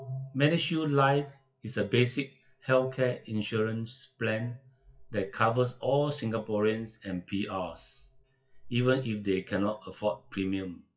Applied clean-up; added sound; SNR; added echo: classical method WPE with log-MMSE.